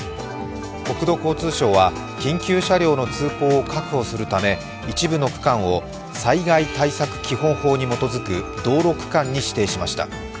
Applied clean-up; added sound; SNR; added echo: none; Wind instrument, woodwind instrument; 19 dB; none.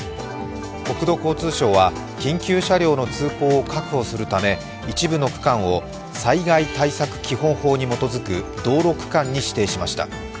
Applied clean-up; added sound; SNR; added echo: none; none; none; none.